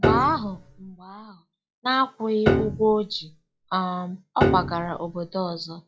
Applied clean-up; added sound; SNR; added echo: classical method log-MMSE.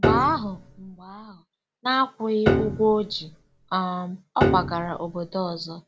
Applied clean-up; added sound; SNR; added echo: none; Piano; 1 dB; none.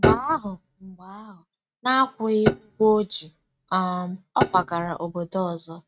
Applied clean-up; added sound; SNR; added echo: neural mask model RNNoise.